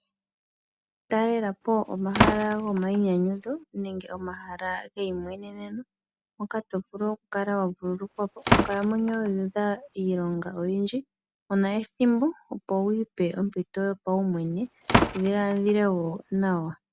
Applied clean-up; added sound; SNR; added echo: none; Slam; 1 dB; none.